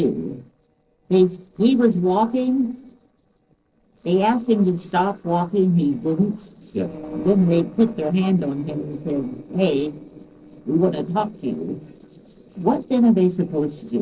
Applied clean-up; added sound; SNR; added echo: neural separator model SepFormer DNS4.